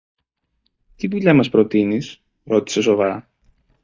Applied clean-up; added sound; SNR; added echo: neural mask model DeepFilterNet 3.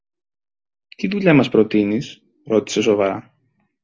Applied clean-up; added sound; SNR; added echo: none; none; none; none.